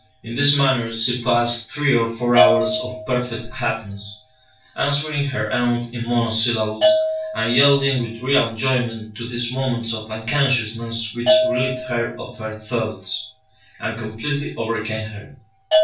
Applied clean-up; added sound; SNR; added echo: none; Bell / Percussion; 4 dB; reverberation time 0.3 s.